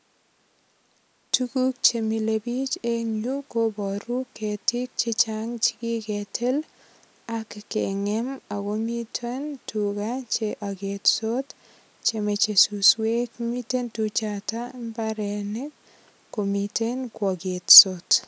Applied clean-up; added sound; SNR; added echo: none; none; none; none.